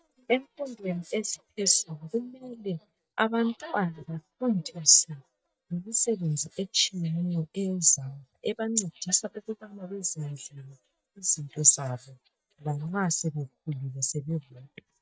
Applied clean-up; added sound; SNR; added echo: neural mask model DeepFilterNet 3.